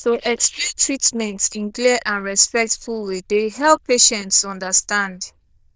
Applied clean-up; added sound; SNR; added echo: neural diffusion model UNIVERSE++.